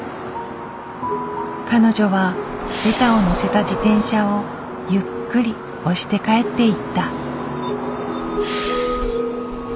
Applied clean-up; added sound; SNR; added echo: none; Respiratory sounds; 7 dB; none.